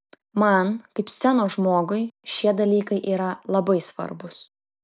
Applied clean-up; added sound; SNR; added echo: none; none; none; none.